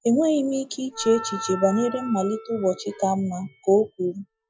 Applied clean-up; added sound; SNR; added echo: classical method Wiener filter.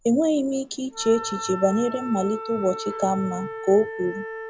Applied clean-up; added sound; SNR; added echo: none; Wind instrument, woodwind instrument; 11 dB; none.